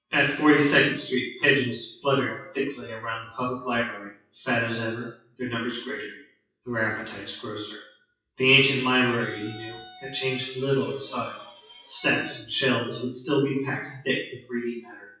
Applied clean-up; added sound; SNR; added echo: classical method WPE with log-MMSE.